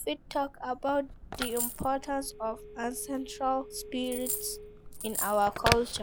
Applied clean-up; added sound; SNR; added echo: none; Telephone + Coin (dropping); 5 dB; none.